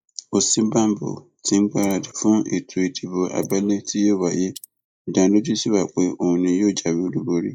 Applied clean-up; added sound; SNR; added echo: neural mask model Resemble Enhance denoiser.